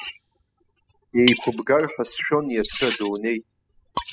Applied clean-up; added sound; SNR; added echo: classical method spectral subtraction.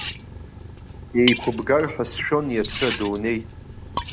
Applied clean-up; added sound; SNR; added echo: none; Liquid; 6 dB; none.